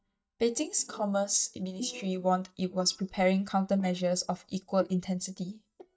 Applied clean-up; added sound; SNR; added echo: neural mask model DeepFilterNet 3.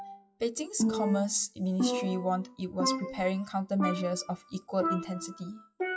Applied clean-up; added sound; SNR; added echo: classical method WPE with log-MMSE.